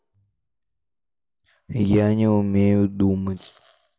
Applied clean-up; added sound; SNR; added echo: none; none; none; none.